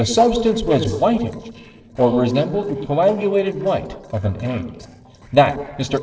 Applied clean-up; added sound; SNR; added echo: neural separator model SepFormer DNS4.